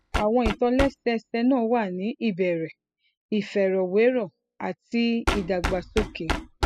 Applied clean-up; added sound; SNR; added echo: classical method spectral subtraction.